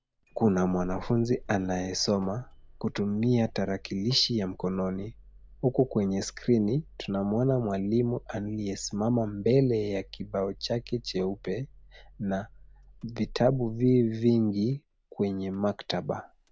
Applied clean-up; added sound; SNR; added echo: none; Tap + Engine starting; 20 dB; none.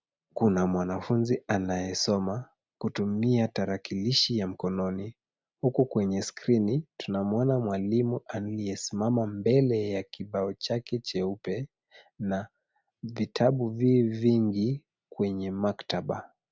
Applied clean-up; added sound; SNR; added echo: none; none; none; none.